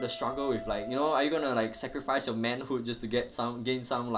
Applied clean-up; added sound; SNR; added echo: none; Guitar; 16 dB; none.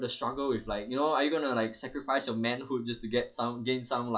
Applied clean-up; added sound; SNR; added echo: classical method log-MMSE.